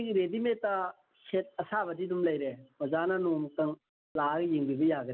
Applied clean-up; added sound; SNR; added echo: none; none; none; none.